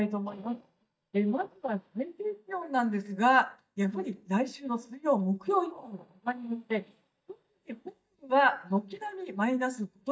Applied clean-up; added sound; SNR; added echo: neural mask model DeepFilterNet 3.